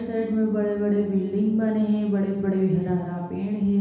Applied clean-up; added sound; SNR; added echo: none; Piano; 18 dB; reverberation time 1.1 s.